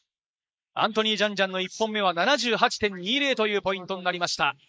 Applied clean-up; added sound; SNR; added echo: neural mask model Resemble Enhance denoiser.